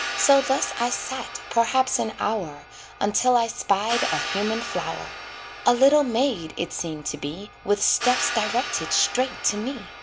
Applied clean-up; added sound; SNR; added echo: none; Hi-hat; 9 dB; none.